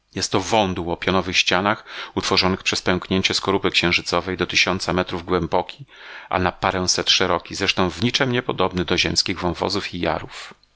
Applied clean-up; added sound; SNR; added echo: none; none; none; none.